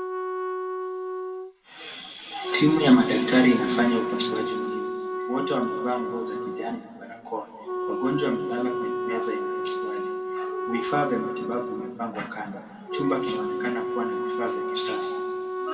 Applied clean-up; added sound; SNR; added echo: none; Wind instrument, woodwind instrument; 2 dB; reverberation time 1.9 s.